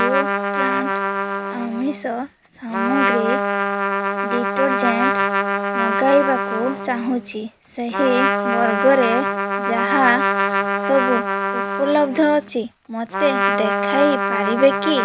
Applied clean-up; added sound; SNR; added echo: none; Trumpet; 0 dB; none.